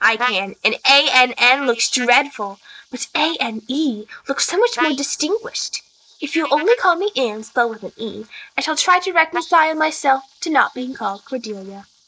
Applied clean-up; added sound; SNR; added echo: neural mask model Resemble Enhance denoiser.